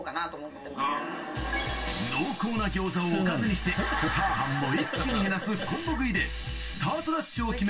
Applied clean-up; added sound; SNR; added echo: none; none; none; reverberation time 0.2 s.